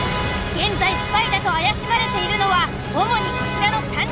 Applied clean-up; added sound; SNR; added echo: none; Bus + Alarm; 4 dB; none.